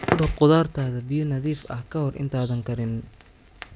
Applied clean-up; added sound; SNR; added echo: none; Crackle; 11 dB; none.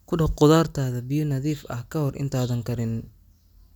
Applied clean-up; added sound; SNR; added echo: none; none; none; none.